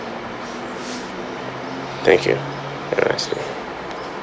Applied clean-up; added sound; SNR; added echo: none; none; none; none.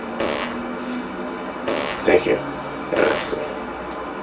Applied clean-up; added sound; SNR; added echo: none; Fart; 2 dB; reverberation time 0.1 s.